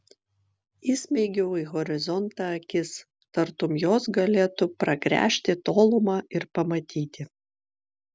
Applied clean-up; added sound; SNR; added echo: none; none; none; none.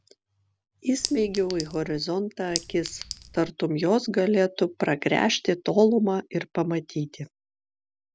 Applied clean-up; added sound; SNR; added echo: none; Chink, clink; 10 dB; none.